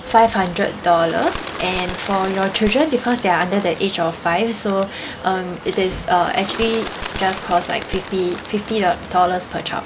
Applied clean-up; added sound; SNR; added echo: none; Bird; 12 dB; none.